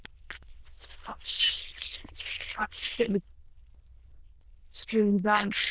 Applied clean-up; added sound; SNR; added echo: neural diffusion model UNIVERSE++.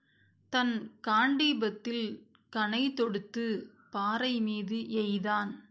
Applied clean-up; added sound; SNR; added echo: none; none; none; none.